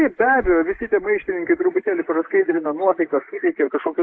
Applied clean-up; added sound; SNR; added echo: neural mask model Resemble Enhance denoiser.